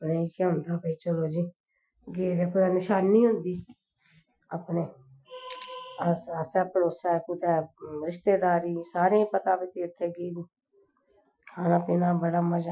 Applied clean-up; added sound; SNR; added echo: classical method Wiener filter.